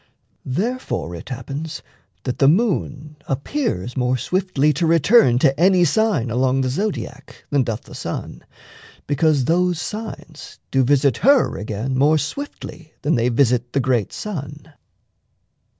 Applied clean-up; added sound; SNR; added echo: none; none; none; none.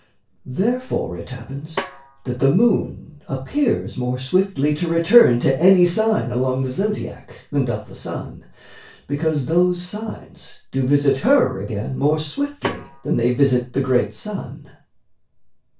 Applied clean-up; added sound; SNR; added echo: none; Snare drum; 13 dB; reverberation time 0.2 s.